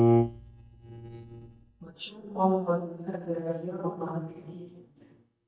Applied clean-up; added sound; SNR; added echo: neural mask model DeepFilterNet 3.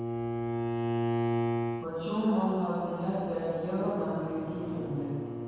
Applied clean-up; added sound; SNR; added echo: none; Bowed string instrument; 2 dB; reverberation time 2.1 s.